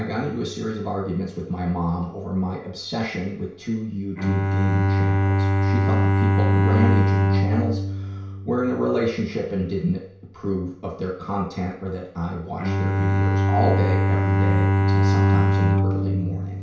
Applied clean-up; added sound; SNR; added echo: none; Bowed string instrument; -5 dB; reverberation time 0.6 s.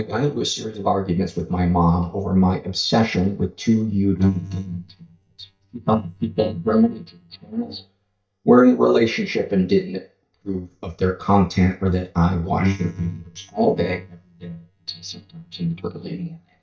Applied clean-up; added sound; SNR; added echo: neural mask model DeepFilterNet 3.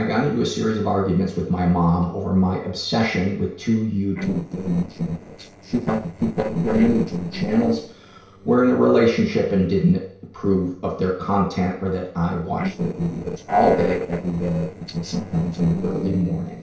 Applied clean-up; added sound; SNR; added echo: neural separator model SepFormer DNS4.